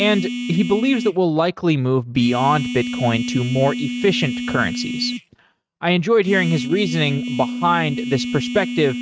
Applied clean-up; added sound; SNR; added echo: neural mask model RNNoise.